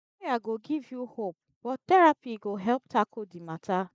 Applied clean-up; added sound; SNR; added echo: neural mask model Resemble Enhance denoiser.